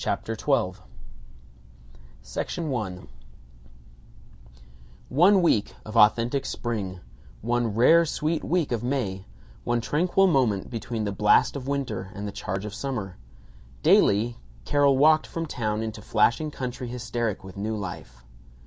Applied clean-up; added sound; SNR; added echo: none; none; none; none.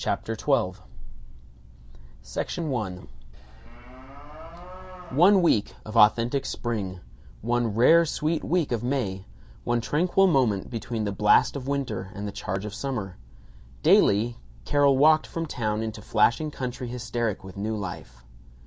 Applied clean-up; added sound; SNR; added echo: none; Livestock, farm animals, working animals; 16 dB; none.